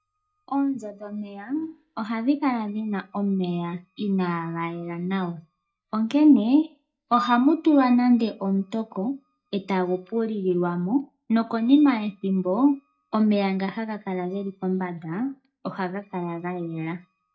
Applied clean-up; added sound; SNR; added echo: neural mask model DeepFilterNet 3.